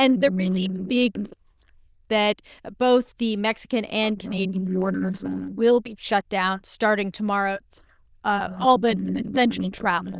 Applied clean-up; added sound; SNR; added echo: neural diffusion model UNIVERSE++.